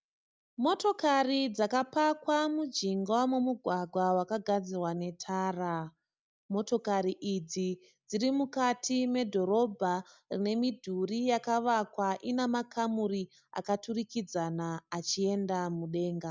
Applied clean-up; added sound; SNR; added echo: none; none; none; none.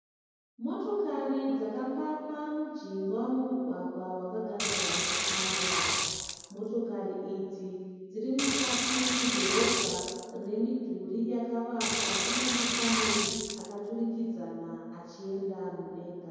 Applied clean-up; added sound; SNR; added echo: none; Sink (filling or washing) / Water; -3 dB; reverberation time 2.2 s.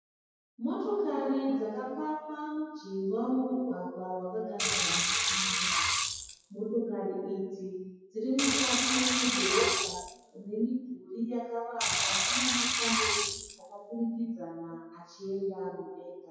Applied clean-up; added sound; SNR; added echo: classical method WPE with log-MMSE.